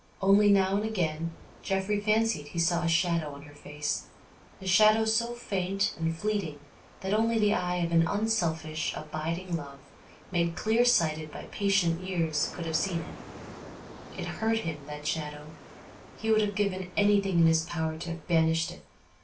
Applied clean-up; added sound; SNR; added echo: none; Ocean; 20 dB; reverberation time 0.3 s.